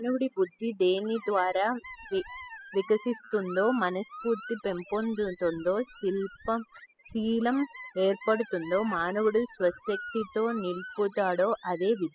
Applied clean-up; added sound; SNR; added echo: classical method spectral subtraction.